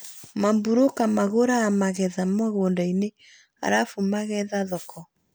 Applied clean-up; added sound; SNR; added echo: none; none; none; none.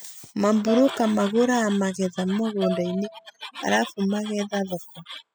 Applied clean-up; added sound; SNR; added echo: classical method spectral subtraction.